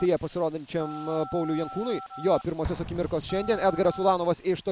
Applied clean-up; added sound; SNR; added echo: none; Explosion + Telephone; 13 dB; none.